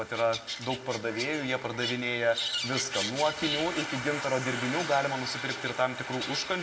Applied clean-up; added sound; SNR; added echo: none; none; none; reverberation time 0.6 s.